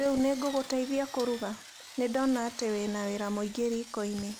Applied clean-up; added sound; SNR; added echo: none; Drill; 16 dB; none.